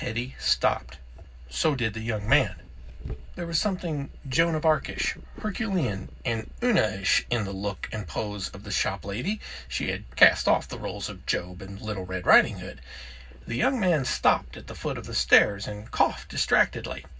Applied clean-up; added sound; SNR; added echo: none; Purr; 17 dB; reverberation time 0.4 s.